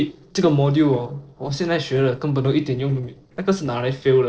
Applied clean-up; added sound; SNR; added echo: neural separator model SepFormer DNS4.